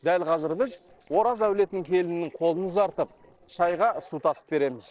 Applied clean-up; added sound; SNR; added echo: neural separator model SepFormer DNS4.